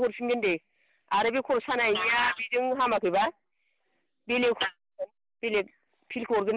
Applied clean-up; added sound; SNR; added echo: none; none; none; none.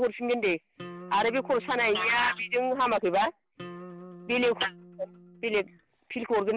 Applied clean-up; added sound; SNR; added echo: none; Acoustic guitar; 18 dB; none.